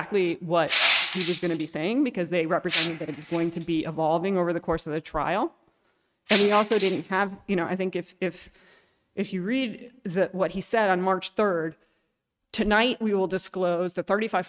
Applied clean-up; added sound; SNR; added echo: neural mask model RNNoise.